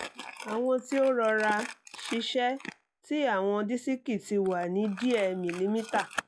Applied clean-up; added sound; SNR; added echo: classical method log-MMSE.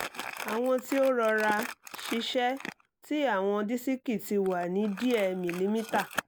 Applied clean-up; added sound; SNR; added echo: none; Crumpling, crinkling; 12 dB; none.